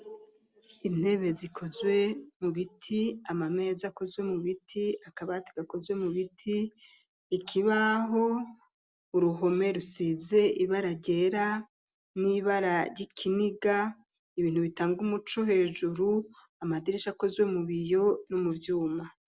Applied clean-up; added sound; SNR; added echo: none; none; none; none.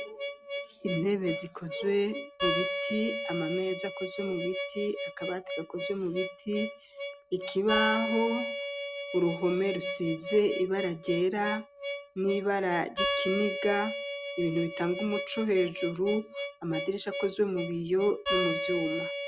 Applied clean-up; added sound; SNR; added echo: none; Harmonica; 5 dB; none.